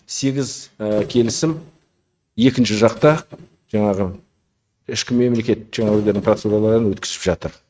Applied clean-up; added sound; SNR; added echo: neural mask model RNNoise.